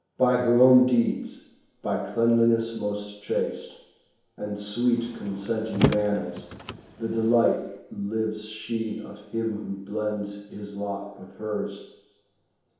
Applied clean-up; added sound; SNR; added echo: none; Car; 5 dB; reverberation time 1.0 s.